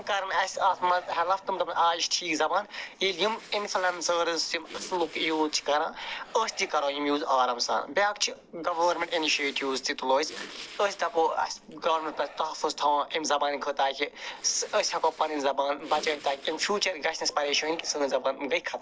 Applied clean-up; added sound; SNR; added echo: neural separator model SepFormer DNS4.